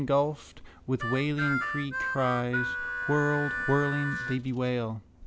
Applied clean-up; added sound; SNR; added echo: none; Harmonica; 3 dB; none.